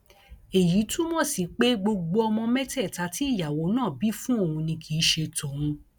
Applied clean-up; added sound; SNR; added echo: none; none; none; none.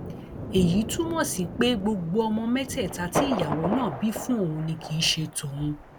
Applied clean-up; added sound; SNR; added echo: none; Thunder; 7 dB; none.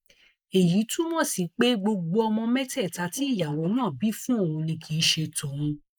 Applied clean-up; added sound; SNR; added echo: neural mask model Resemble Enhance denoiser.